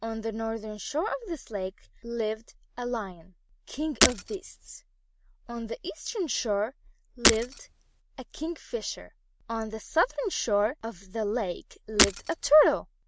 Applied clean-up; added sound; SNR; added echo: none; Shatter; -3 dB; none.